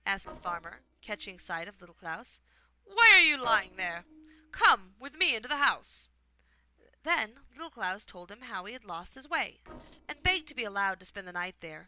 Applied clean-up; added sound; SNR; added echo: neural separator model SepFormer DNS4.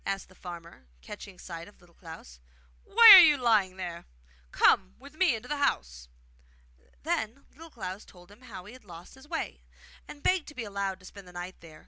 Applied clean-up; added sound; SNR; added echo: none; none; none; none.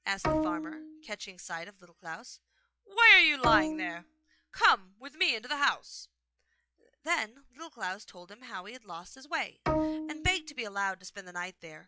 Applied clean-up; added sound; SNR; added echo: classical method log-MMSE.